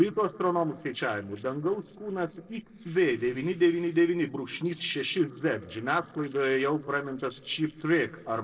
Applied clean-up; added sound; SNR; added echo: neural separator model SepFormer DNS4.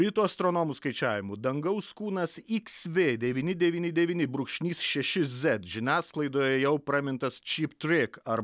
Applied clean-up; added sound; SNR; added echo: none; none; none; none.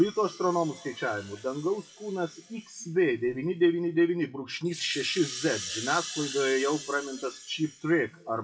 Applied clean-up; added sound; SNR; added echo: classical method WPE with log-MMSE.